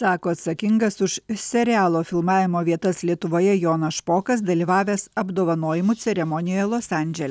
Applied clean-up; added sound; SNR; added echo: none; none; none; none.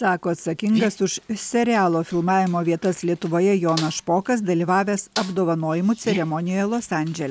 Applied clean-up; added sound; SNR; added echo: none; Snare drum + Dog; 16 dB; none.